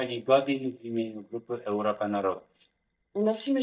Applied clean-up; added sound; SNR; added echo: neural mask model DeepFilterNet 3.